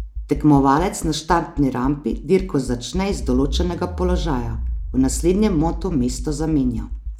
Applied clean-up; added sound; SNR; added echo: none; Accelerating, revving, vroom; 7 dB; none.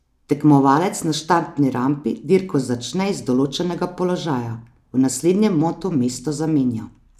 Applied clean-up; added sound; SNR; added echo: none; none; none; none.